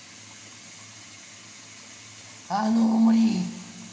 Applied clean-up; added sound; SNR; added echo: none; none; none; reverberation time 2.1 s.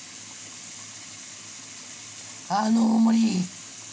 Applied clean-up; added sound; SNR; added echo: none; none; none; none.